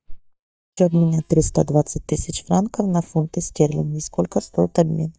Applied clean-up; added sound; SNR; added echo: neural mask model DeepFilterNet 3.